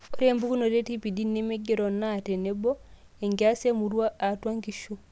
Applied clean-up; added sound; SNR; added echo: none; none; none; none.